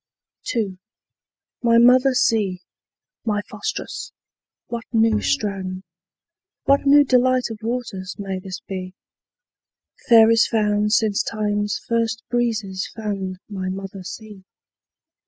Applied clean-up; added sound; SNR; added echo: classical method spectral subtraction.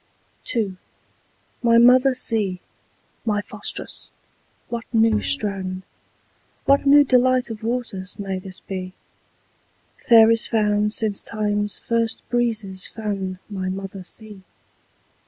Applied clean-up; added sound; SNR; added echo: none; Bowed string instrument; 11 dB; none.